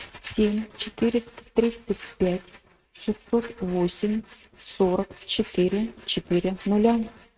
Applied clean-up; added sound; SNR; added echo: neural mask model RNNoise.